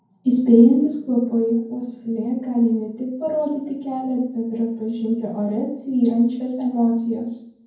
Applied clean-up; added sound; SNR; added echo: none; none; none; reverberation time 0.9 s.